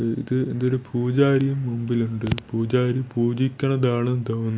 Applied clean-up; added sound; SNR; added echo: none; none; none; none.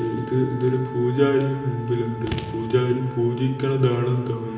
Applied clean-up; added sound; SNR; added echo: none; Wind instrument, woodwind instrument; 14 dB; reverberation time 1.3 s.